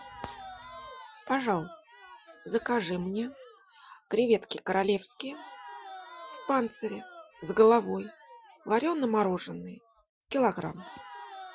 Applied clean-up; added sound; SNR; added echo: classical method Wiener filter.